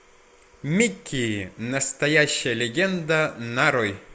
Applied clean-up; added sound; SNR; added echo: none; none; none; none.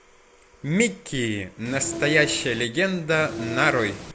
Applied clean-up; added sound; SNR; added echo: none; Train; 8 dB; none.